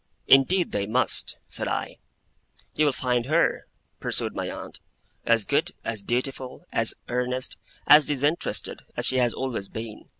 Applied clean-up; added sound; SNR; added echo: none; none; none; none.